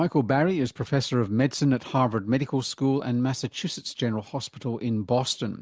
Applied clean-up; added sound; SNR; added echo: none; none; none; none.